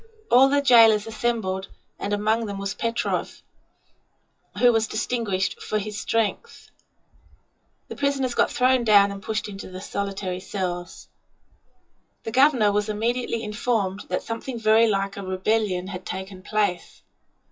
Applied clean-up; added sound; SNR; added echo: classical method WPE with log-MMSE.